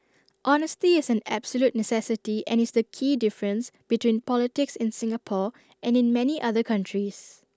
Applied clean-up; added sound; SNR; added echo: none; none; none; none.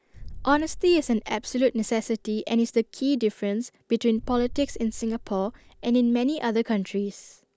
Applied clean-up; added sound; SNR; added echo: none; Boom; 16 dB; none.